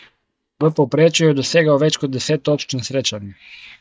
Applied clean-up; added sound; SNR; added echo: neural mask model DeepFilterNet 3.